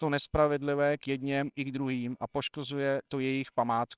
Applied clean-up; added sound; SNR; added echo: neural separator model SepFormer WHAMR!.